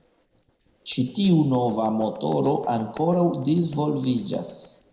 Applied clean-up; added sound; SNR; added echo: neural separator model SepFormer DNS4.